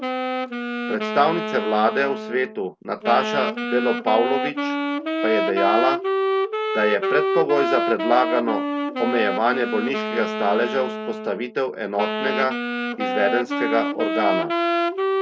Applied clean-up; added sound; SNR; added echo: none; Wind instrument, woodwind instrument; 1 dB; none.